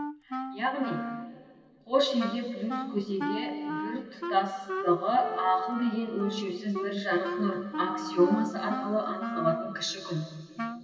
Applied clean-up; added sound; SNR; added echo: none; Wind instrument, woodwind instrument; 7 dB; reverberation time 2.6 s.